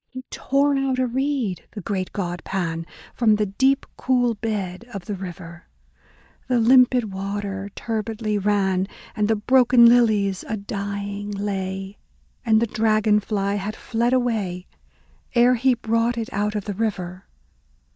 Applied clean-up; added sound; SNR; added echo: neural mask model DeepFilterNet 3.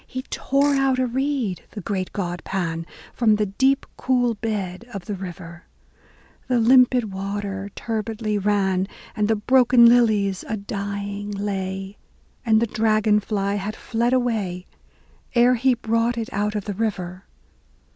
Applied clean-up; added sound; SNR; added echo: none; Ratchet, pawl / Percussion; 18 dB; none.